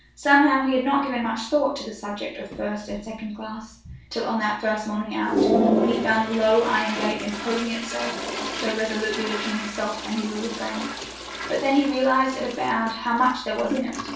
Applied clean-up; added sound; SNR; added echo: none; Toilet flush; 5 dB; reverberation time 0.3 s.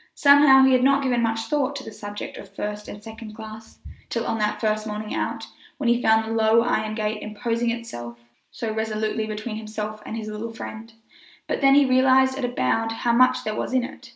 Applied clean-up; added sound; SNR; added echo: none; none; none; none.